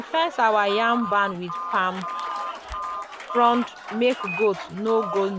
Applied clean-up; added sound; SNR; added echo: none; Telephone + Applause / Crowd; 8 dB; none.